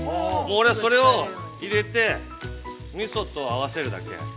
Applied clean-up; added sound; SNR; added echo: none; none; none; none.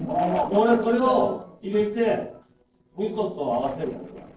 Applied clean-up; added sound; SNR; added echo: neural separator model SepFormer DNS4.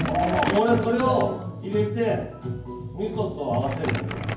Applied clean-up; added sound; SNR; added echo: none; Crumpling, crinkling; 11 dB; reverberation time 0.9 s.